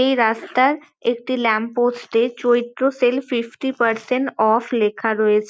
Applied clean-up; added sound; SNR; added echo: none; none; none; none.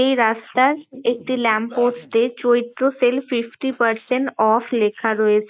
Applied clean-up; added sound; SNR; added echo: neural mask model Resemble Enhance denoiser.